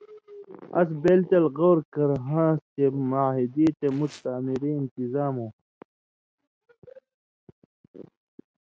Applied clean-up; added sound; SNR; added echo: neural mask model RNNoise.